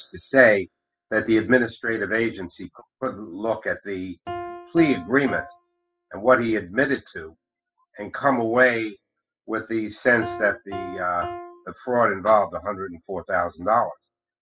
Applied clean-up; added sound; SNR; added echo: classical method spectral subtraction.